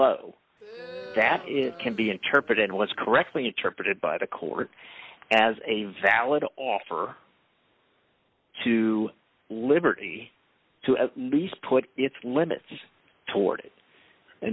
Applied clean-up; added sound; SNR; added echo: none; Crowd; 17 dB; none.